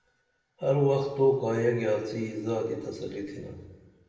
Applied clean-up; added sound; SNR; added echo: none; none; none; reverberation time 1.3 s.